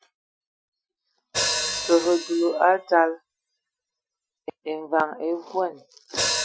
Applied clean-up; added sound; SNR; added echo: classical method Wiener filter.